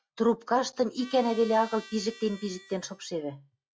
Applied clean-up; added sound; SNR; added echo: classical method log-MMSE.